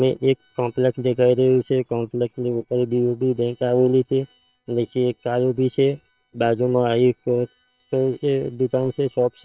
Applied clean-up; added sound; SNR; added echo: neural separator model SepFormer WHAM!.